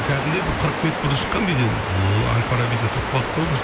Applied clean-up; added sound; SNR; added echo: none; Waves, surf; 4 dB; none.